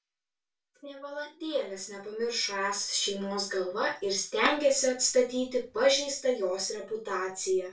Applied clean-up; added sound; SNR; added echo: none; Bowed string instrument; 11 dB; reverberation time 0.2 s.